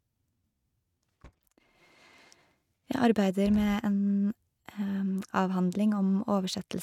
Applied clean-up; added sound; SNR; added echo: neural mask model RNNoise.